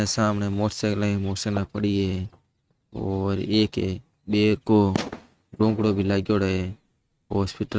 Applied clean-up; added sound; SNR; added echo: neural mask model RNNoise.